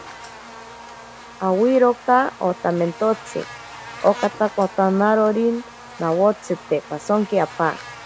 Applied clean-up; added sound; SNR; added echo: none; Buzz; 17 dB; none.